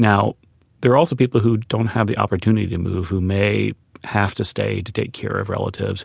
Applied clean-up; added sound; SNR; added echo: none; none; none; none.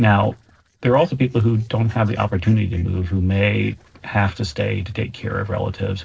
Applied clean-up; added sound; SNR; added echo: neural separator model SepFormer DNS4.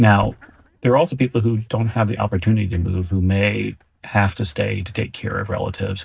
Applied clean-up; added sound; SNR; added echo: neural mask model DeepFilterNet 3.